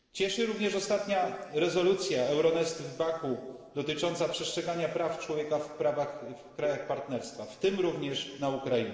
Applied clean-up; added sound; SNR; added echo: neural separator model SepFormer DNS4.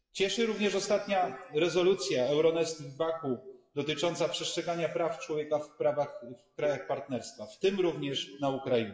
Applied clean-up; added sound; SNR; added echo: classical method WPE with log-MMSE.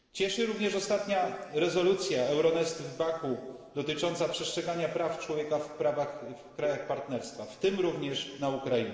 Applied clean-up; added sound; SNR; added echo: none; Bowed string instrument; 17 dB; reverberation time 2.1 s.